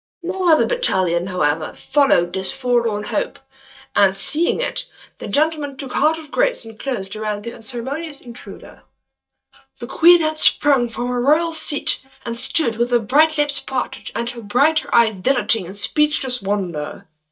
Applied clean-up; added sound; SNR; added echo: neural mask model DeepFilterNet 3.